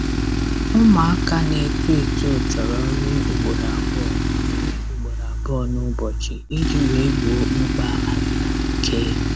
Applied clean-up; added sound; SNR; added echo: none; Tools; -3 dB; none.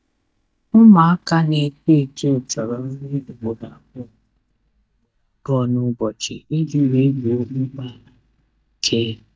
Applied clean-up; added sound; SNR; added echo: neural mask model DeepFilterNet 3.